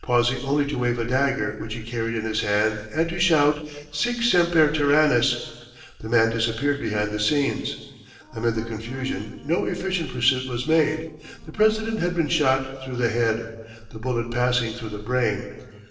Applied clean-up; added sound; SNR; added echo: neural separator model SepFormer DNS4.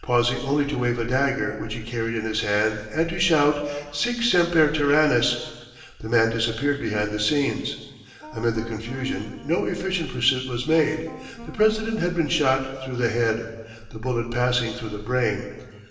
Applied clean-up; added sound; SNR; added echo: none; Wind instrument, woodwind instrument; 18 dB; reverberation time 1.3 s.